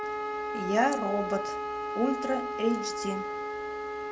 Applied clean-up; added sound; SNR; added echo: none; Wind instrument, woodwind instrument; 2 dB; none.